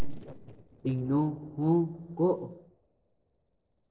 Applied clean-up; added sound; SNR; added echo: neural separator model SepFormer DNS4.